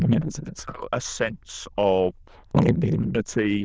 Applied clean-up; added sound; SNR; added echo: neural diffusion model UNIVERSE++.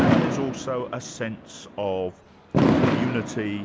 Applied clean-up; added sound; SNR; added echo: none; Fireworks; -5 dB; none.